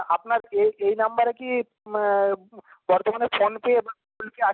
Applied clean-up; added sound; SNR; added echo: none; none; none; none.